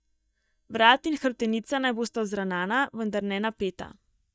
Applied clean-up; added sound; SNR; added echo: neural mask model DeepFilterNet 3.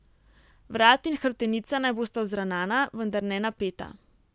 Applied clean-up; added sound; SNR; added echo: none; none; none; none.